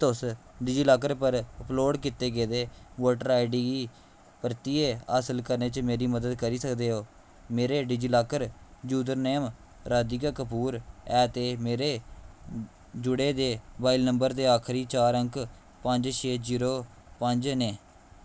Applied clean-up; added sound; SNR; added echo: none; none; none; none.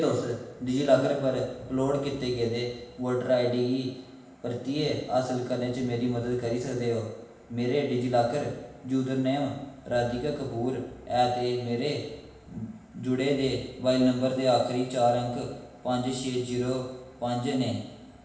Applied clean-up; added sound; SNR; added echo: none; none; none; reverberation time 0.9 s.